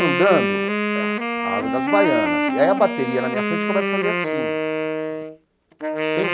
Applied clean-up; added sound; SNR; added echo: none; Wind instrument, woodwind instrument; -1 dB; none.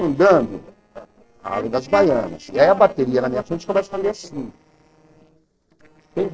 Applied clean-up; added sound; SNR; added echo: neural separator model SepFormer DNS4.